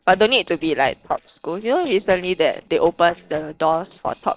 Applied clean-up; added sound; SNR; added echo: neural separator model SepFormer DNS4.